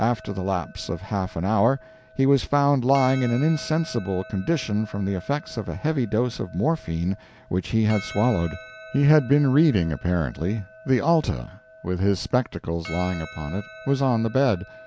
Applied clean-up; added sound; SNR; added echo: none; Percussion; 20 dB; none.